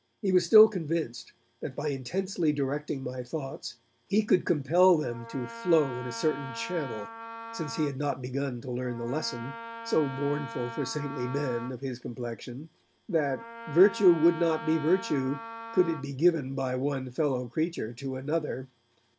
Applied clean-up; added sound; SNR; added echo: none; Wind instrument, woodwind instrument; 13 dB; none.